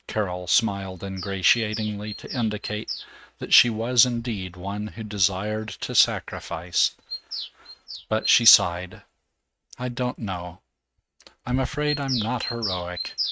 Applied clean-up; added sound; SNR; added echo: neural mask model RNNoise.